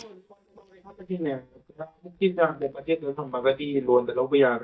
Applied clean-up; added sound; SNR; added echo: neural mask model DeepFilterNet 3.